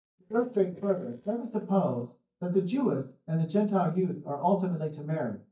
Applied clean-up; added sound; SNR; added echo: neural mask model DeepFilterNet 3.